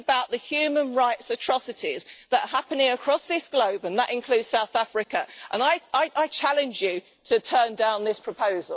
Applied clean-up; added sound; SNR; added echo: none; none; none; none.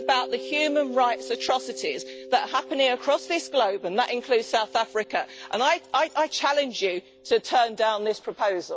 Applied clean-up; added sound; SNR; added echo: none; Mallet percussion; 17 dB; none.